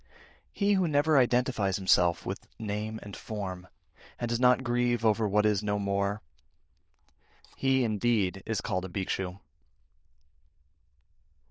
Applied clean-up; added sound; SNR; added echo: neural diffusion model UNIVERSE++.